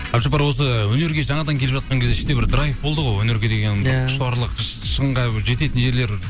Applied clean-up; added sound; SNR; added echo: none; Thunder; 8 dB; none.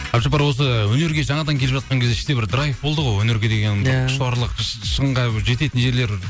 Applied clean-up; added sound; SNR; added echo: none; none; none; none.